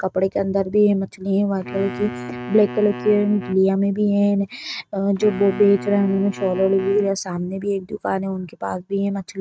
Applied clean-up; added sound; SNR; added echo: neural mask model RNNoise.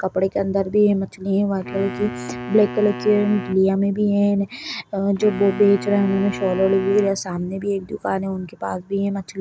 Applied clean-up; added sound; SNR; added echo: none; Wind instrument, woodwind instrument; 13 dB; none.